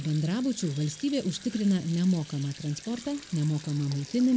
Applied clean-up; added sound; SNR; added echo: none; Sink (filling or washing); 19 dB; none.